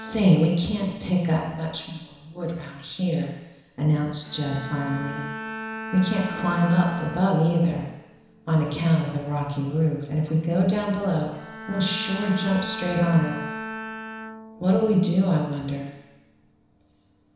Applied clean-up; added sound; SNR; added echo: none; Bowed string instrument; 14 dB; reverberation time 1.0 s.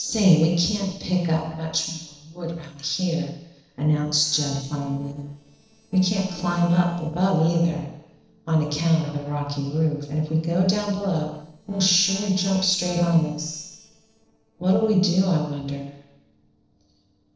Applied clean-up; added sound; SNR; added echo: neural separator model SepFormer DNS4.